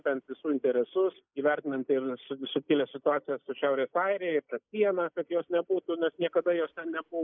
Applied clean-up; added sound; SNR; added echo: neural mask model Resemble Enhance denoiser.